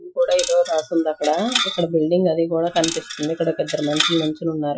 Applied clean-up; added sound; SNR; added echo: classical method Wiener filter.